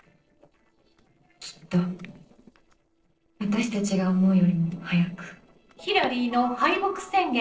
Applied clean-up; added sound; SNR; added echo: neural separator model SepFormer DNS4.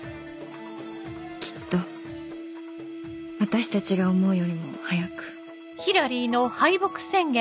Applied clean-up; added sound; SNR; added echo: none; none; none; none.